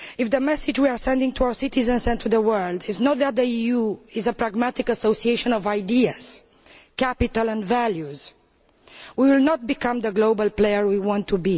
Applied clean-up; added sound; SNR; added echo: none; none; none; none.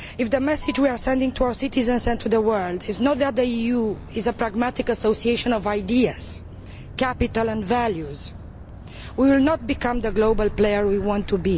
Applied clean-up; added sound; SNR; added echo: none; Motor vehicle (road); 13 dB; none.